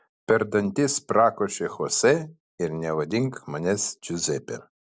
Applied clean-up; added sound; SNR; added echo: none; none; none; none.